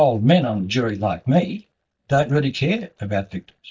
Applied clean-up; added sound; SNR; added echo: neural mask model DeepFilterNet 3.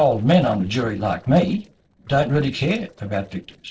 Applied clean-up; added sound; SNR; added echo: neural separator model SepFormer DNS4.